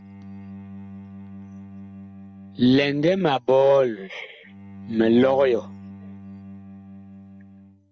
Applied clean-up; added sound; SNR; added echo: none; Bowed string instrument; 17 dB; none.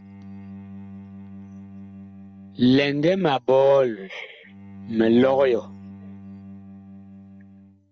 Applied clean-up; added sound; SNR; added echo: neural separator model SepFormer DNS4.